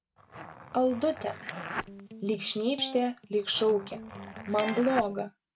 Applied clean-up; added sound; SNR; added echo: none; Zipper (clothing) + Electric guitar; 10 dB; none.